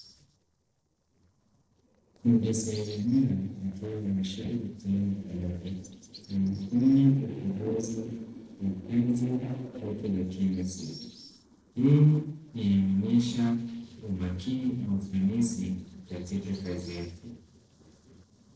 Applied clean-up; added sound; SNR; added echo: neural separator model SepFormer DNS4.